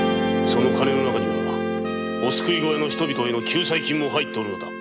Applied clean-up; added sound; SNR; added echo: none; Guitar; 0 dB; none.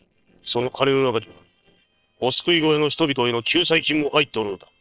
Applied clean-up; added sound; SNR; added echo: neural separator model SepFormer WHAM!.